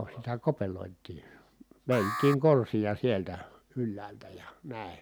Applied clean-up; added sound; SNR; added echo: none; Alarm; 9 dB; none.